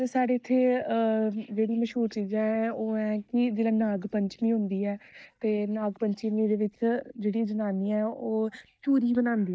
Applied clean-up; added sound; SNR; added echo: neural mask model DeepFilterNet 3.